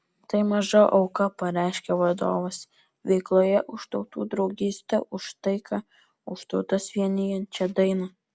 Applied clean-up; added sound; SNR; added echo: none; none; none; none.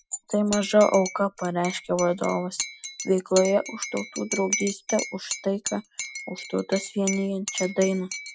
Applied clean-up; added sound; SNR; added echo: classical method Wiener filter.